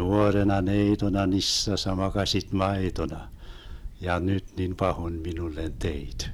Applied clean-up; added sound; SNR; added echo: none; Camera; 12 dB; none.